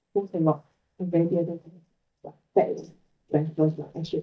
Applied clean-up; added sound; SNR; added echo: neural mask model DeepFilterNet 3.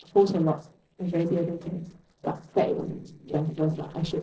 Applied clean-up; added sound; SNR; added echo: neural separator model SepFormer DNS4.